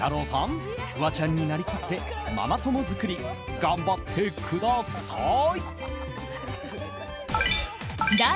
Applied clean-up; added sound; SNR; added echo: none; none; none; none.